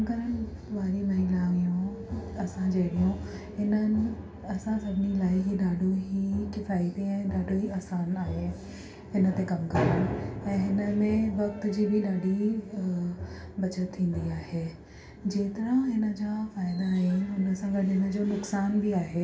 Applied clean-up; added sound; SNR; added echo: none; none; none; reverberation time 0.3 s.